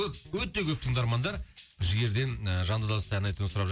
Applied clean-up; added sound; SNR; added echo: none; none; none; none.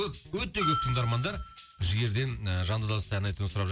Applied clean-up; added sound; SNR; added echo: none; Bell; 7 dB; none.